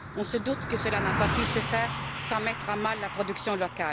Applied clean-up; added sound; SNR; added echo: none; Car passing by; 2 dB; none.